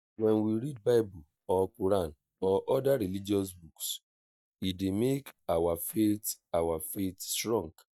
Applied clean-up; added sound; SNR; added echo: neural mask model DeepFilterNet 3.